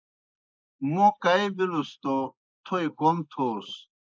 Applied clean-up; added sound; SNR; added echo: neural mask model Resemble Enhance denoiser.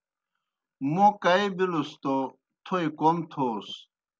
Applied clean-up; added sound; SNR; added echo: none; none; none; none.